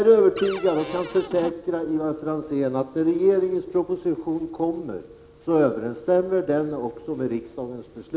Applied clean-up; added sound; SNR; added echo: none; Cupboard open or close; 13 dB; none.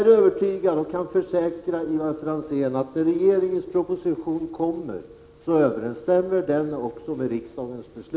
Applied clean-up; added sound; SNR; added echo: none; none; none; none.